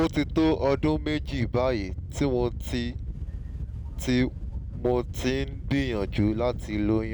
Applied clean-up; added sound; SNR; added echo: none; Wind / Boat, Water vehicle; 6 dB; none.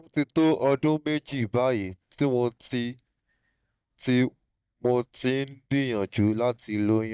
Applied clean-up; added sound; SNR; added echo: neural mask model DeepFilterNet 3.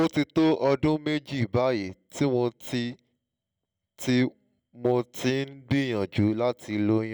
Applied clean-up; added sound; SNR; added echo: none; none; none; none.